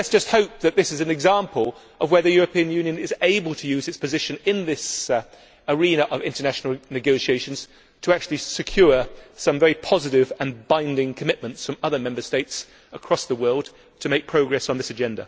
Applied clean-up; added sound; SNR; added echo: none; none; none; none.